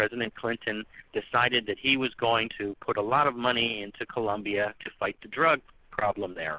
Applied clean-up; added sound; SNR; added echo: none; none; none; none.